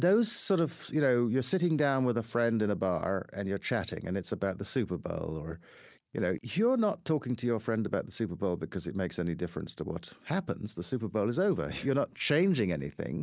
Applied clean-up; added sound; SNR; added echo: none; none; none; none.